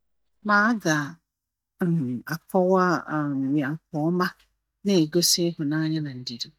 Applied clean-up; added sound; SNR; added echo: neural mask model DeepFilterNet 3.